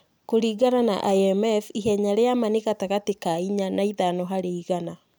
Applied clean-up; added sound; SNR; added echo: none; none; none; none.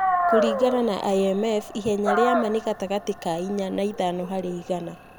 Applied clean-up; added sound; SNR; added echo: none; Dog; 3 dB; none.